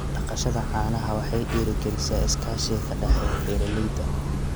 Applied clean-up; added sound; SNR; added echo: none; Breathing; -4 dB; none.